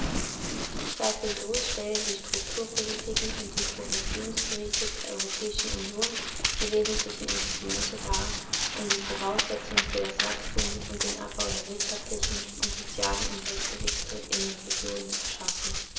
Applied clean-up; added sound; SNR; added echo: none; Run; -5 dB; reverberation time 0.7 s.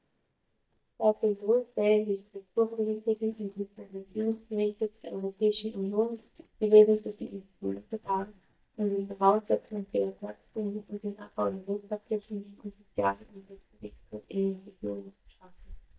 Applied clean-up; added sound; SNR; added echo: neural mask model DeepFilterNet 3.